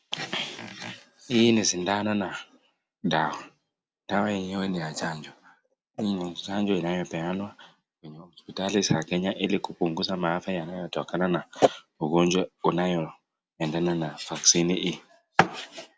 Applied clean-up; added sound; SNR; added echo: none; none; none; none.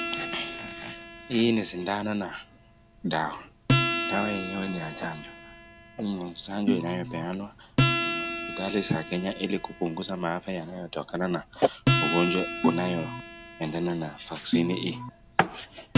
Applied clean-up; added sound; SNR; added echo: none; Organ + Acoustic guitar; 0 dB; none.